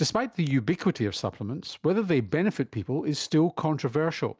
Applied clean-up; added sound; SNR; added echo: none; none; none; none.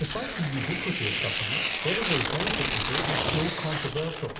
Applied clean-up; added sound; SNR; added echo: none; Tearing; -4 dB; reverberation time 2.1 s.